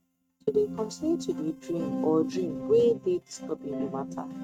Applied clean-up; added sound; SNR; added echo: neural mask model RNNoise.